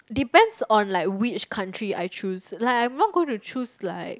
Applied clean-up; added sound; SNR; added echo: none; none; none; none.